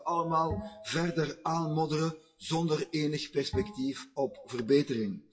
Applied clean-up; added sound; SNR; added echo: classical method WPE with log-MMSE.